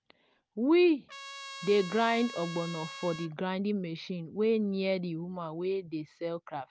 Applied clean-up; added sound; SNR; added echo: none; Trumpet; 13 dB; none.